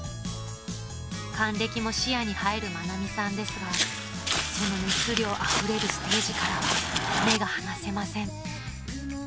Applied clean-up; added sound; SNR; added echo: none; Walk, footsteps; -1 dB; none.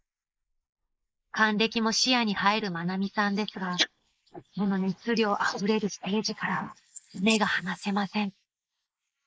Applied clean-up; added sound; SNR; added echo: neural mask model Resemble Enhance denoiser.